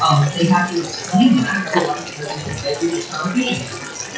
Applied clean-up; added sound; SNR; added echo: classical method WPE with log-MMSE.